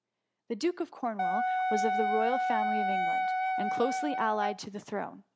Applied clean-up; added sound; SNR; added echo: none; Wind instrument, woodwind instrument; -3 dB; none.